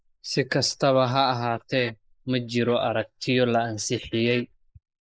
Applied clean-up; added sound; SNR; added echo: neural mask model Resemble Enhance denoiser.